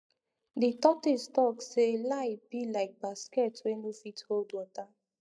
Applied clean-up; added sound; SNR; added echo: neural mask model DeepFilterNet 3.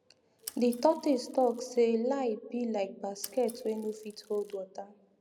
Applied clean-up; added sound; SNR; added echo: none; Mechanisms / Bicycle; 19 dB; none.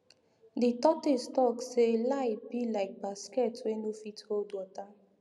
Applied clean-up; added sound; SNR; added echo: none; none; none; none.